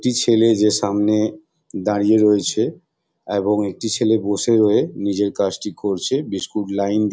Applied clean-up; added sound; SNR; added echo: none; none; none; none.